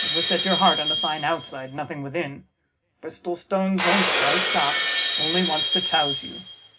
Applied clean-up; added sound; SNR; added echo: none; Shatter; -1 dB; reverberation time 0.4 s.